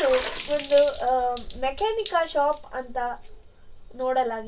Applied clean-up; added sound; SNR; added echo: none; Water / Splash, splatter; 15 dB; reverberation time 0.1 s.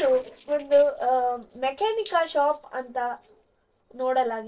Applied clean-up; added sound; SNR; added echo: neural separator model SepFormer DNS4.